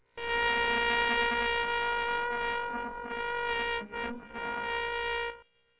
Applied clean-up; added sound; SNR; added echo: neural separator model SepFormer WHAMR!.